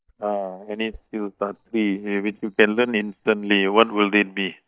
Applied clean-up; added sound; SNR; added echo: neural mask model DeepFilterNet 3.